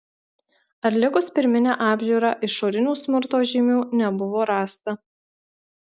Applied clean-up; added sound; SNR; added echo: none; none; none; none.